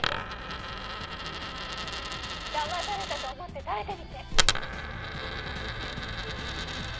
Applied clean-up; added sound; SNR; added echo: none; Coin (dropping); -4 dB; none.